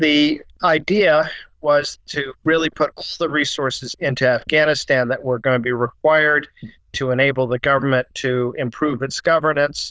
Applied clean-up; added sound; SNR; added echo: neural diffusion model UNIVERSE++.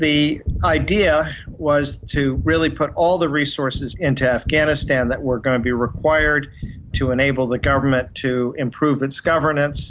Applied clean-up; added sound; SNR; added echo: none; Gunshot, gunfire; 11 dB; none.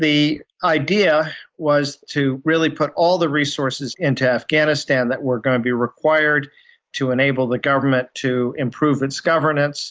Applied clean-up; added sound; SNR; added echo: neural mask model Resemble Enhance denoiser.